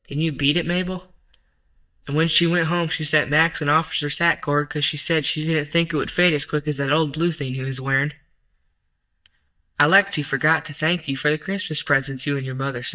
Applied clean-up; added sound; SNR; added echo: neural mask model DeepFilterNet 3.